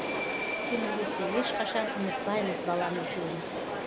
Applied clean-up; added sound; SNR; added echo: none; Subway, metro, underground; -1 dB; none.